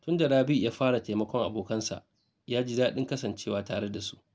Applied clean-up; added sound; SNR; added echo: none; none; none; none.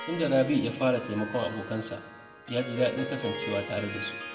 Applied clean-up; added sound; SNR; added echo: none; Harp; 9 dB; reverberation time 0.8 s.